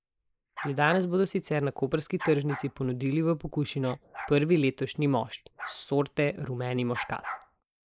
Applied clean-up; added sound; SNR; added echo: neural mask model Resemble Enhance denoiser.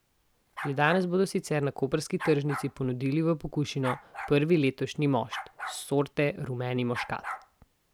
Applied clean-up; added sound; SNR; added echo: none; Bark; 14 dB; none.